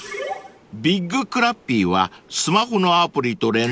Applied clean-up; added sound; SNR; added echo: none; none; none; none.